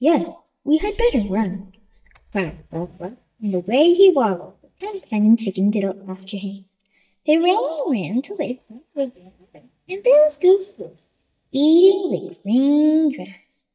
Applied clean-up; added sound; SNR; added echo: neural mask model DeepFilterNet 3.